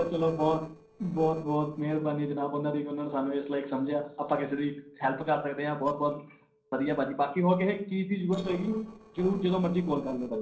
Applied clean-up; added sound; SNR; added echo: neural separator model SepFormer DNS4.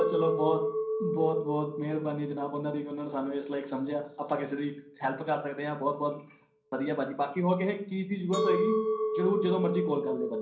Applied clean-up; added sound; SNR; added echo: none; Chink, clink; 3 dB; reverberation time 0.6 s.